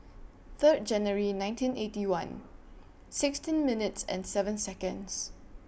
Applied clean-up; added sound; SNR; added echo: none; none; none; none.